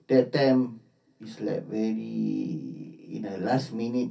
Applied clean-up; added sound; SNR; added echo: none; none; none; reverberation time 0.3 s.